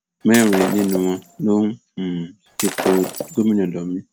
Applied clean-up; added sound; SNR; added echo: none; Shatter; 8 dB; none.